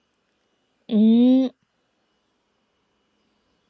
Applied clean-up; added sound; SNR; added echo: none; none; none; none.